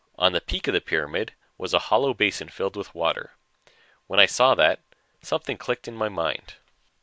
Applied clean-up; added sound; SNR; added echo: none; none; none; none.